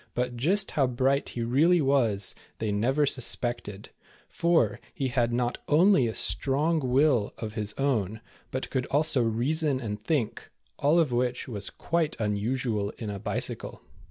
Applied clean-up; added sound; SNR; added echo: none; none; none; none.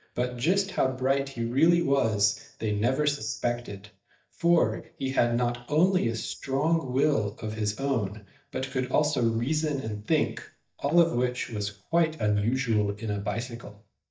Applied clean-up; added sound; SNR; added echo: neural mask model DeepFilterNet 3.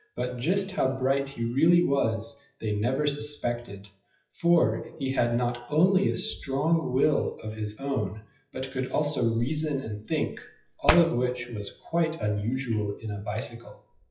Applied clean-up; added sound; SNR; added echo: classical method WPE with log-MMSE.